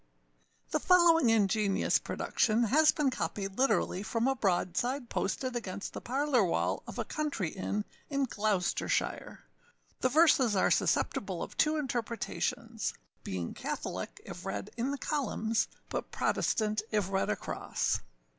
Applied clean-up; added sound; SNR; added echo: none; none; none; none.